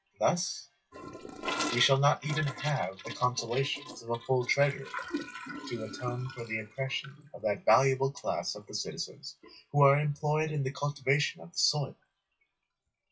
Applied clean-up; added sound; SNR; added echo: classical method WPE with log-MMSE.